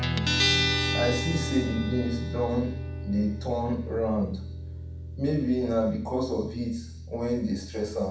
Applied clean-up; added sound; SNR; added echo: none; Guitar; 2 dB; reverberation time 0.7 s.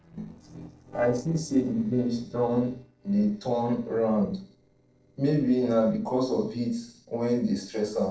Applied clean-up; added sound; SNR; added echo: neural separator model SepFormer DNS4.